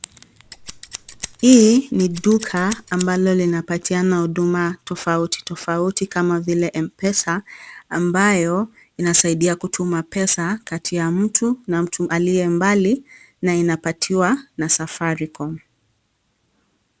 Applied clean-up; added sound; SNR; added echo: none; Scissors; 15 dB; none.